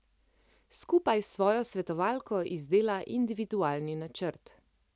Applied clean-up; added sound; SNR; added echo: none; none; none; none.